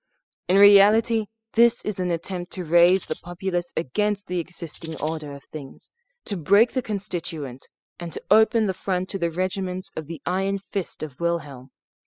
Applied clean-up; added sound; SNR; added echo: classical method spectral subtraction.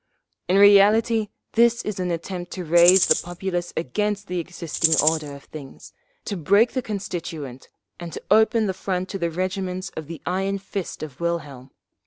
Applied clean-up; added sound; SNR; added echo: none; Rattle (instrument); 1 dB; none.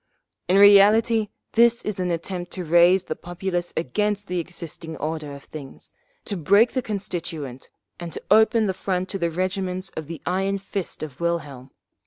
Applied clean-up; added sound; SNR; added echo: none; none; none; none.